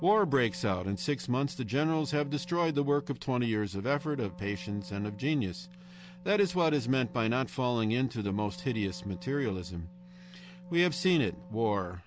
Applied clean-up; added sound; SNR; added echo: none; Wind instrument, woodwind instrument; 18 dB; none.